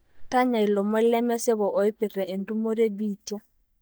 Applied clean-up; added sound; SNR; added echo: neural mask model DeepFilterNet 3.